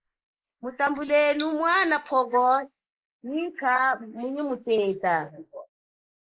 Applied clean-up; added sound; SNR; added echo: neural mask model Resemble Enhance denoiser.